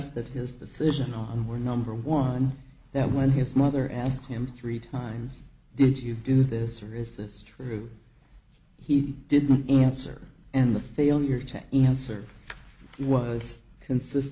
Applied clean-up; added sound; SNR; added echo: none; none; none; none.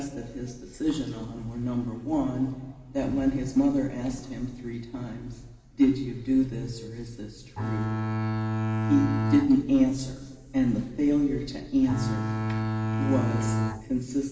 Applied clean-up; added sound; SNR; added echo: none; Bowed string instrument; 0 dB; reverberation time 2.6 s.